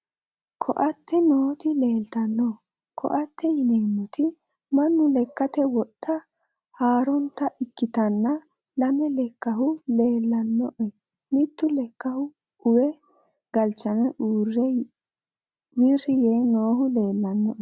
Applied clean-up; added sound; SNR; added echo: none; none; none; none.